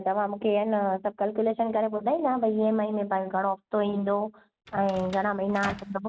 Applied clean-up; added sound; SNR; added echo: none; Door; 13 dB; none.